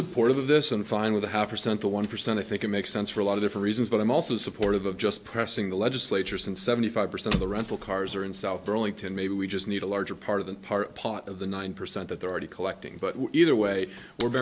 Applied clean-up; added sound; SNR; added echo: none; none; none; none.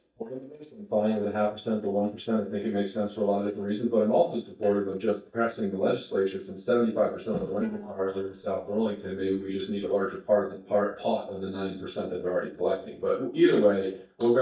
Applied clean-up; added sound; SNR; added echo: neural mask model DeepFilterNet 3.